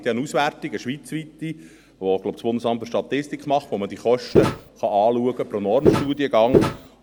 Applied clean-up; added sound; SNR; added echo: none; Walk, footsteps; -4 dB; none.